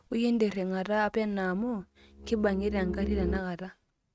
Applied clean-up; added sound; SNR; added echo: neural mask model RNNoise.